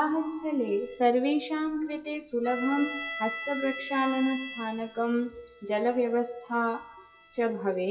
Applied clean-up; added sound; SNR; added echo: classical method log-MMSE.